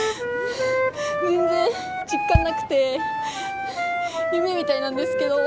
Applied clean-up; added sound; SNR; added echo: none; Wind instrument, woodwind instrument + Bass drum; -1 dB; none.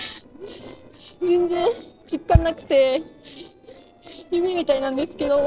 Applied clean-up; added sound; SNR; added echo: neural separator model SepFormer DNS4.